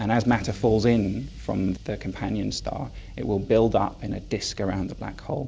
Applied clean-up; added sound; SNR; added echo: none; Engine starting / Accelerating, revving, vroom / Car; 16 dB; none.